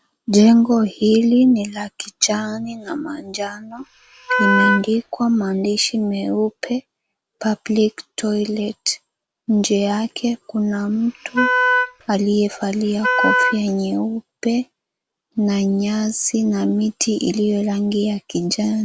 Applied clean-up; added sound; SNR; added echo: none; Wind instrument, woodwind instrument; 1 dB; none.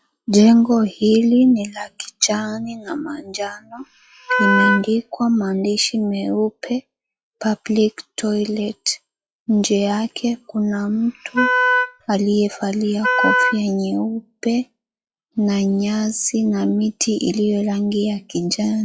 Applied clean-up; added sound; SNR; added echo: classical method log-MMSE.